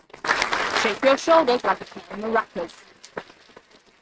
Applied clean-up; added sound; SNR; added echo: neural mask model RNNoise.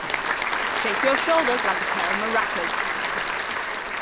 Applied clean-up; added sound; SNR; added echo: none; Applause / Crowd; -3 dB; none.